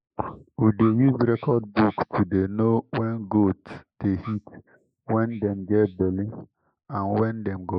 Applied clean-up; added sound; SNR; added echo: neural mask model Resemble Enhance denoiser.